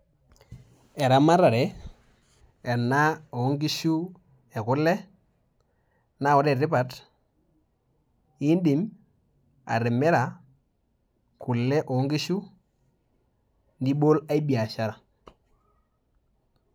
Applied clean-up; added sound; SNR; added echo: none; none; none; none.